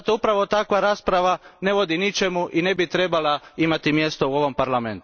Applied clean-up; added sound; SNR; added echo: none; none; none; none.